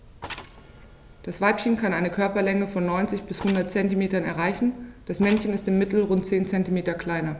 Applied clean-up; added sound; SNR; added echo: none; Mechanisms; 19 dB; none.